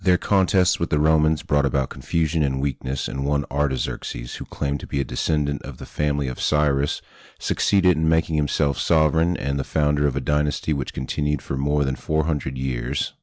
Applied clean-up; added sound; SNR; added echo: none; none; none; none.